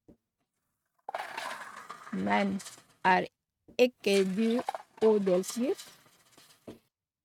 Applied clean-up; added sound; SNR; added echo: neural mask model RNNoise.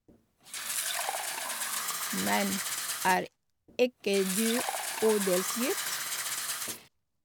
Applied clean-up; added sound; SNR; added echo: none; Fill (with liquid); 2 dB; none.